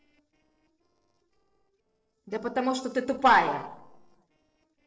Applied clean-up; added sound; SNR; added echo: neural separator model SepFormer DNS4.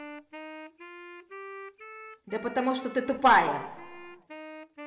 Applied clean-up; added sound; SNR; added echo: none; Wind instrument, woodwind instrument; 14 dB; reverberation time 1.5 s.